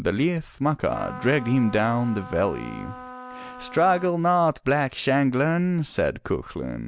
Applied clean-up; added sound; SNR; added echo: none; Trumpet; 15 dB; none.